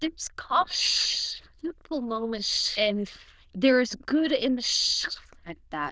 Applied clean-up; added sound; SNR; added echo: neural diffusion model UNIVERSE++.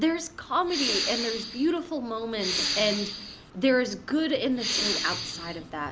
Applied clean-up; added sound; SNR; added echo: none; Respiratory sounds; 3 dB; none.